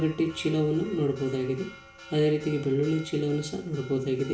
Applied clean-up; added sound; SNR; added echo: none; Church bell; 20 dB; reverberation time 0.5 s.